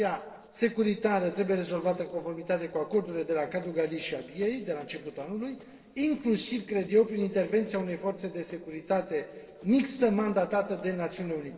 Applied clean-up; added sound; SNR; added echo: neural separator model SepFormer DNS4.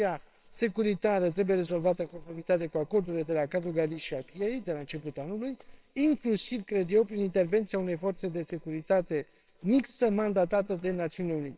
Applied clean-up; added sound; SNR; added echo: neural separator model SepFormer WHAMR!.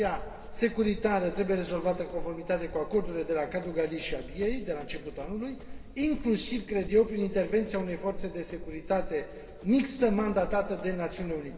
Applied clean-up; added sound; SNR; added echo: none; Run; 10 dB; reverberation time 2.1 s.